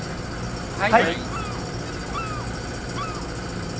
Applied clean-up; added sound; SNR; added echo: none; Idling; 5 dB; none.